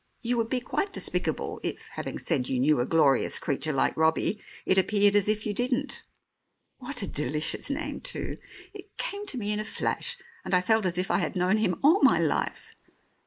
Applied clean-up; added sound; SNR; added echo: neural mask model Resemble Enhance denoiser.